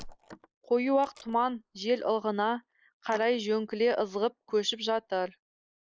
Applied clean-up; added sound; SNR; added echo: neural mask model Resemble Enhance denoiser.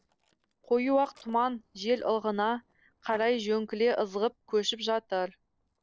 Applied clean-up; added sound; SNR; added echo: neural separator model SepFormer DNS4.